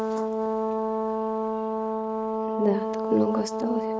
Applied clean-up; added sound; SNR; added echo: neural mask model RNNoise.